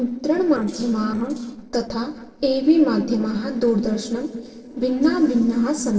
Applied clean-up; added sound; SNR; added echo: neural separator model SepFormer DNS4.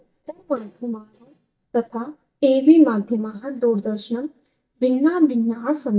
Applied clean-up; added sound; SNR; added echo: neural mask model DeepFilterNet 3.